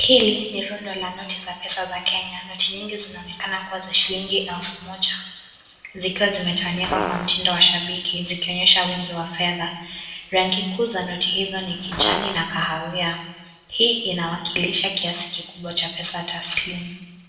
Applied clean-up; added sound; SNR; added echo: none; Fart; 6 dB; reverberation time 1.1 s.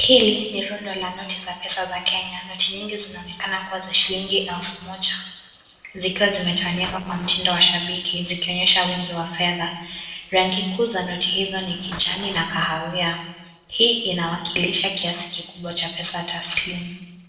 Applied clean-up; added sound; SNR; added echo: neural separator model SepFormer DNS4.